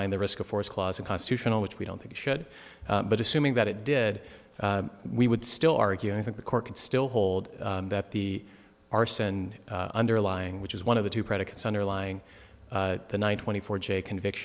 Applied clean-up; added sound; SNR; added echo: none; none; none; none.